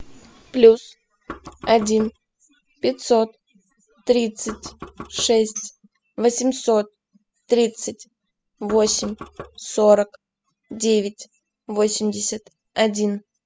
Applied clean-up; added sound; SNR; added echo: classical method spectral subtraction.